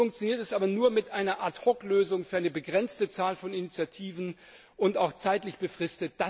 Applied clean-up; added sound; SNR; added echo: none; none; none; none.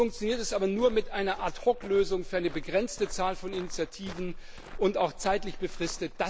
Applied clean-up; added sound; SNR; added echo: none; Walk, footsteps; 9 dB; none.